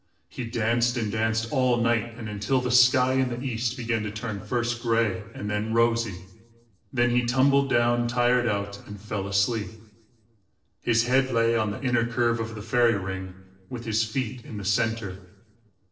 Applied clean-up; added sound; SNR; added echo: neural separator model SepFormer DNS4.